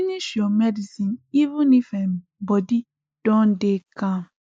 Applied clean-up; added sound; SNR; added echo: neural mask model Resemble Enhance denoiser.